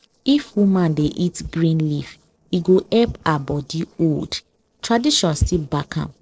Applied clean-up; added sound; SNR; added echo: neural separator model SepFormer DNS4.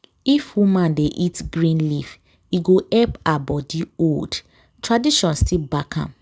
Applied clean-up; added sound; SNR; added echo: none; none; none; none.